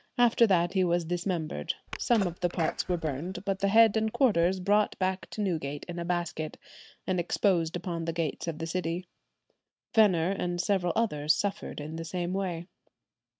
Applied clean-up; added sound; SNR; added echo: neural mask model RNNoise.